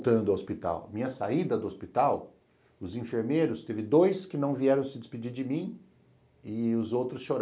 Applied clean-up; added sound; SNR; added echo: none; none; none; none.